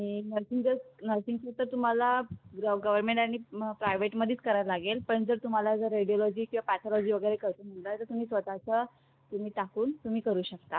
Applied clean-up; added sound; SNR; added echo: none; none; none; none.